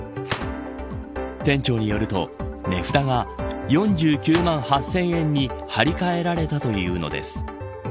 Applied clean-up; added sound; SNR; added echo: none; Gunshot, gunfire; 17 dB; none.